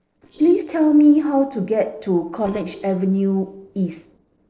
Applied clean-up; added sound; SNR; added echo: neural separator model SepFormer DNS4.